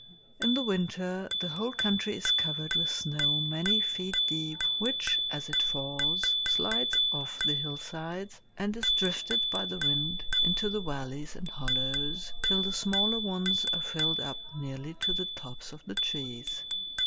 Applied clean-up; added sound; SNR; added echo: none; Bicycle bell; -4 dB; none.